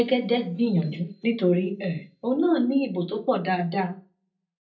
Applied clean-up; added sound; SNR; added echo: neural mask model DeepFilterNet 3.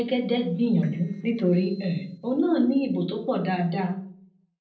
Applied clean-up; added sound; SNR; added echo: neural separator model SepFormer DNS4.